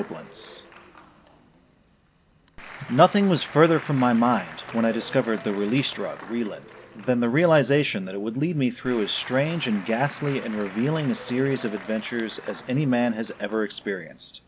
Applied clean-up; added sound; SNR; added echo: none; Applause / Crowd; 18 dB; none.